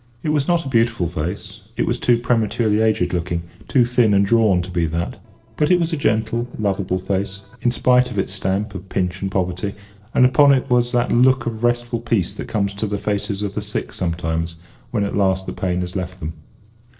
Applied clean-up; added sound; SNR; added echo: neural separator model SepFormer DNS4.